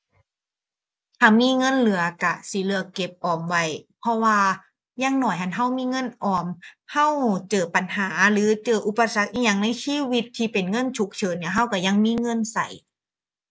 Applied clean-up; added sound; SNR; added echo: none; none; none; none.